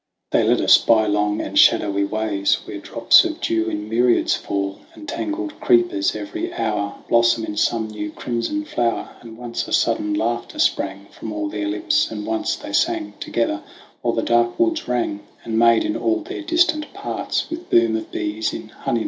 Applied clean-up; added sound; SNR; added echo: none; none; none; none.